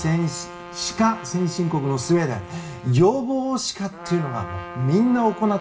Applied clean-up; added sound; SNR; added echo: none; Trumpet; 16 dB; reverberation time 0.2 s.